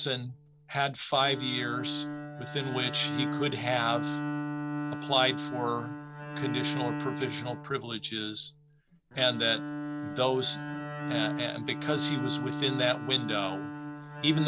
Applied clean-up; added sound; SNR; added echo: none; Bowed string instrument; 4 dB; none.